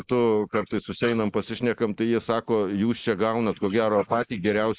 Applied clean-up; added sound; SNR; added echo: neural mask model Resemble Enhance denoiser.